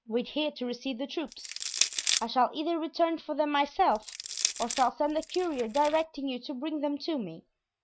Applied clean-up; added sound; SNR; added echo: neural mask model RNNoise.